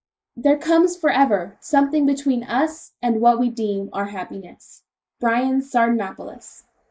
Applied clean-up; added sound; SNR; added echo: neural mask model Resemble Enhance denoiser.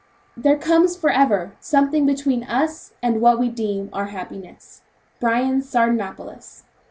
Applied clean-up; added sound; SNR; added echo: none; none; none; none.